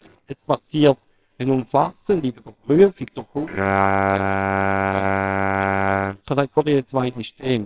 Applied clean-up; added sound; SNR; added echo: neural separator model SepFormer WHAMR!.